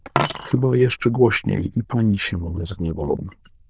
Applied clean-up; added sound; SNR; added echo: neural diffusion model UNIVERSE++.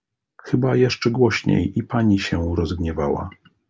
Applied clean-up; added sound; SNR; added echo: none; none; none; none.